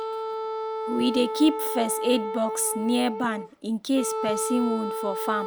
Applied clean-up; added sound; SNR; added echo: none; Wind instrument, woodwind instrument; 4 dB; none.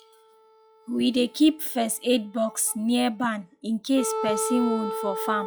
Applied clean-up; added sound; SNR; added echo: classical method log-MMSE.